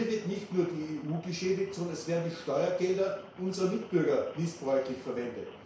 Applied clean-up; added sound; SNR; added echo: none; Rain; 19 dB; reverberation time 0.6 s.